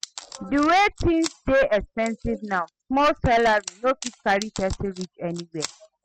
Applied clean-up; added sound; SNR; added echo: classical method spectral subtraction.